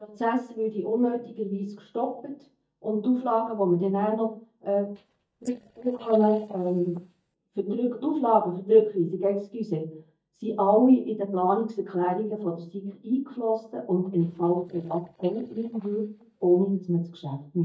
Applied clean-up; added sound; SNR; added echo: neural mask model DeepFilterNet 3.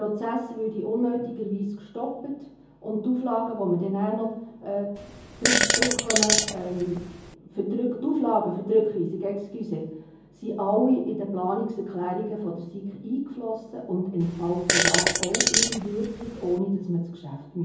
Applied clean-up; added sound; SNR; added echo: none; Fart; -3 dB; reverberation time 0.7 s.